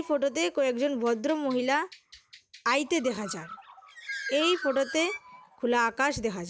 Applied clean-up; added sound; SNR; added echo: none; Bird; 15 dB; none.